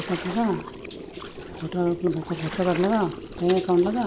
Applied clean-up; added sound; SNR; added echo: none; Gurgling; 12 dB; none.